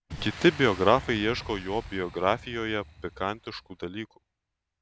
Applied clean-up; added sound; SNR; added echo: none; Boom; 16 dB; none.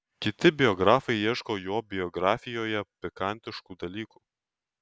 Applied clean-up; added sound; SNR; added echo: none; none; none; none.